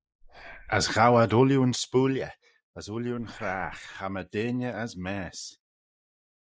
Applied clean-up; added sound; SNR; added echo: neural mask model Resemble Enhance denoiser.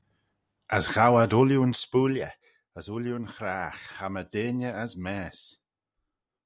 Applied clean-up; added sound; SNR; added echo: none; none; none; none.